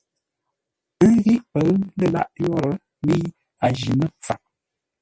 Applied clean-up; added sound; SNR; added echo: none; none; none; none.